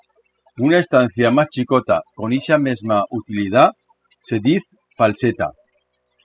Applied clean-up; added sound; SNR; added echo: classical method spectral subtraction.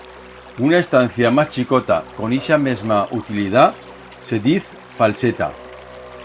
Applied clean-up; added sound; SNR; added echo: none; Musical instrument + Stream / Liquid; 19 dB; none.